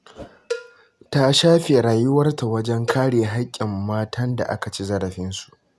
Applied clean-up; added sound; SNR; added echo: none; Cowbell + Whoosh, swoosh, swish; 17 dB; none.